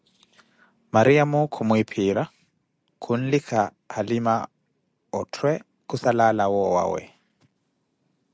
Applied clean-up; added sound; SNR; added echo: none; none; none; none.